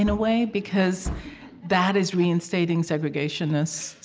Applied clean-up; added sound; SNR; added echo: none; Wood; 16 dB; none.